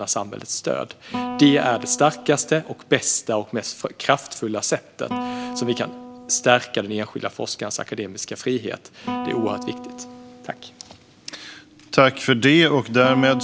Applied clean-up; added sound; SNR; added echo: none; Guitar; 13 dB; none.